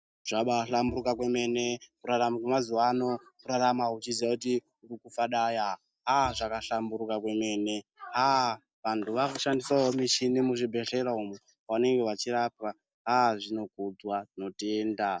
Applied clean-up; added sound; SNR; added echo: neural mask model DeepFilterNet 3.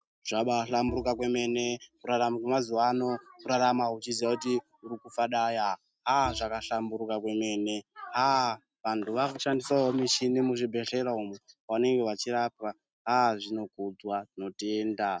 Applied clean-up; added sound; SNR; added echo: neural mask model RNNoise.